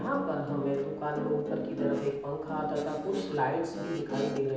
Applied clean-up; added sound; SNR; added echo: none; Guitar; 4 dB; reverberation time 0.9 s.